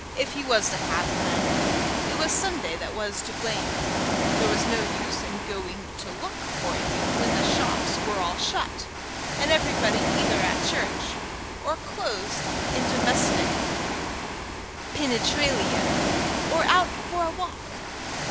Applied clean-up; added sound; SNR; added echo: none; Ocean; -3 dB; none.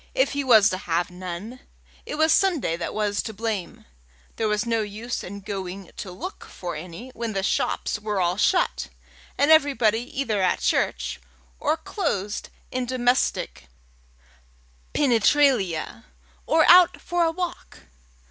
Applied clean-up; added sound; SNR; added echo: none; none; none; none.